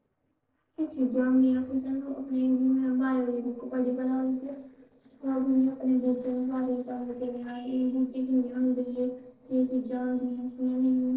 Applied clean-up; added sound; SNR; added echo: neural separator model SepFormer DNS4.